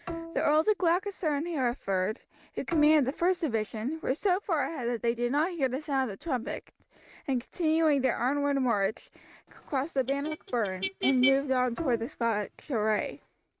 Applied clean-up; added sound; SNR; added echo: neural mask model RNNoise.